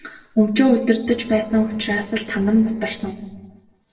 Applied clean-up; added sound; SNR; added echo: neural separator model SepFormer DNS4.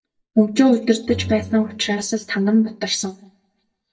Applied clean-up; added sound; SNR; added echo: neural mask model DeepFilterNet 3.